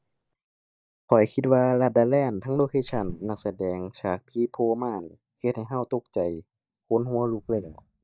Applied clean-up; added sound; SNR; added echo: neural mask model DeepFilterNet 3.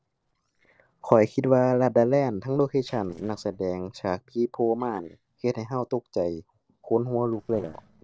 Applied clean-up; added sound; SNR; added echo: neural separator model SepFormer DNS4.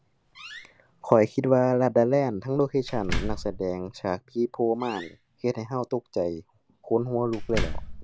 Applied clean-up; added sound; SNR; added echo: none; Slam; 9 dB; none.